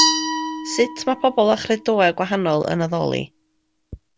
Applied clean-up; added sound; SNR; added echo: none; Glass; 6 dB; none.